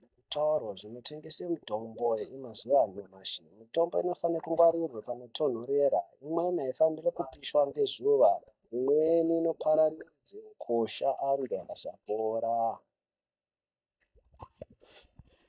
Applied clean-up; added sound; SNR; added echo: neural mask model DeepFilterNet 3.